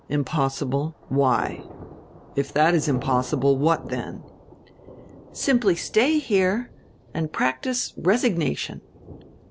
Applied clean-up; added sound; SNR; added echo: none; Thunder; 18 dB; none.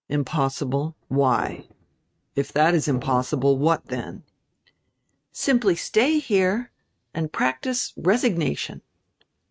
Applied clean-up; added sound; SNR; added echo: neural mask model RNNoise.